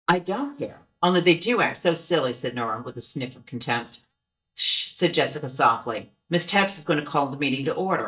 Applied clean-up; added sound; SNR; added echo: neural mask model DeepFilterNet 3.